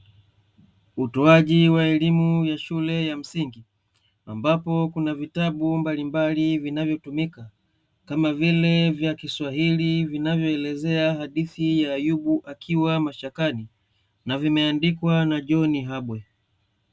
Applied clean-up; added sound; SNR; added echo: none; none; none; none.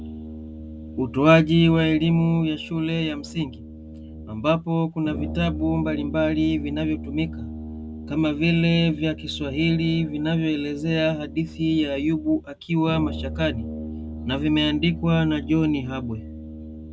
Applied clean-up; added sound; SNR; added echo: none; Brass instrument; 11 dB; none.